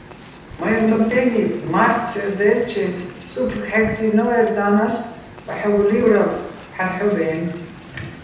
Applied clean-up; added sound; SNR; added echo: none; Wind; 18 dB; reverberation time 0.9 s.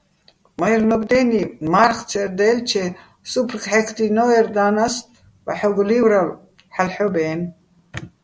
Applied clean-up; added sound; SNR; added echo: none; none; none; none.